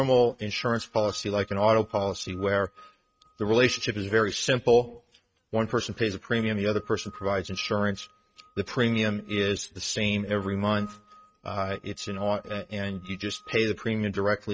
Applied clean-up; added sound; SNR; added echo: neural mask model RNNoise.